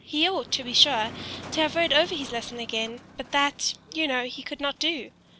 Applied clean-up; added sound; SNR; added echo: none; Motor vehicle (road); 17 dB; none.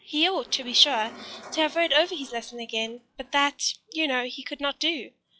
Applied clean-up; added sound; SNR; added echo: classical method log-MMSE.